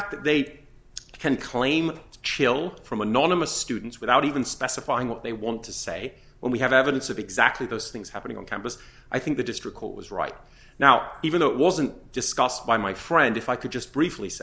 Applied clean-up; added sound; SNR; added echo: none; none; none; none.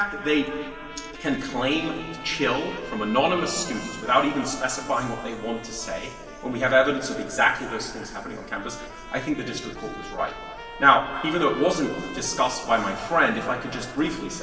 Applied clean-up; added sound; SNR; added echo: none; Trumpet; 15 dB; reverberation time 2.8 s.